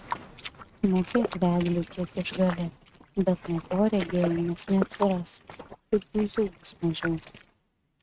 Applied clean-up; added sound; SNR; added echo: neural mask model RNNoise.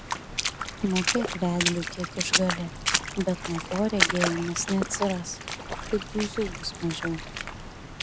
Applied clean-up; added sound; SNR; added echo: none; Water / Splash, splatter; 1 dB; none.